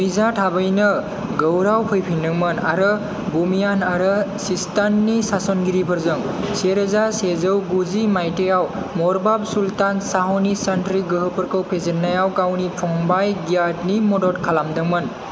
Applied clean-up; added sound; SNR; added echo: none; none; none; none.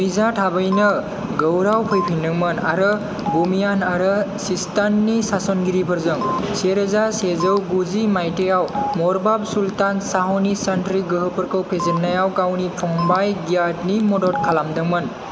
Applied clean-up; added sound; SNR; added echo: none; Telephone; 10 dB; none.